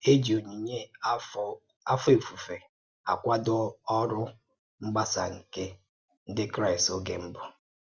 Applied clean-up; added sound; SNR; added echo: none; none; none; none.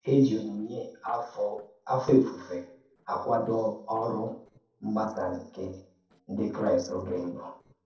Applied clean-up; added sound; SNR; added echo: neural separator model SepFormer DNS4.